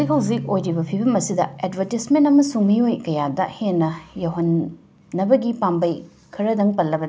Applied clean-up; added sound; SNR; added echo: none; Keyboard (musical); 18 dB; none.